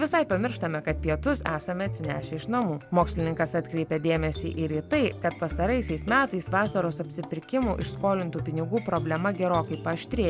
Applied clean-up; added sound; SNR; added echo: none; none; none; none.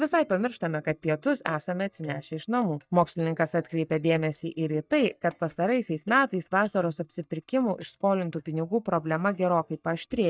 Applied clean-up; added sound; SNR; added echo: neural mask model DeepFilterNet 3.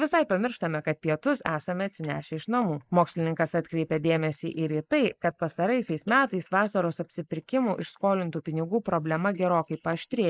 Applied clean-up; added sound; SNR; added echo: neural mask model Resemble Enhance denoiser.